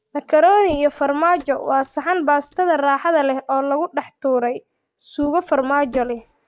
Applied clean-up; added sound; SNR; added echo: neural mask model DeepFilterNet 3.